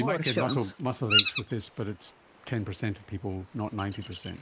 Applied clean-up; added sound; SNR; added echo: neural mask model Resemble Enhance denoiser.